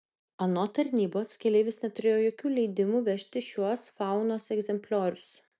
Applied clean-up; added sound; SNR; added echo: none; none; none; none.